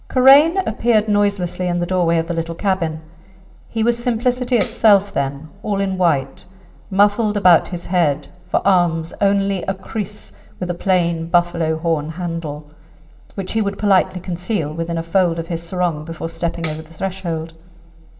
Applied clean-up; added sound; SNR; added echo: none; Tambourine; 10 dB; reverberation time 0.7 s.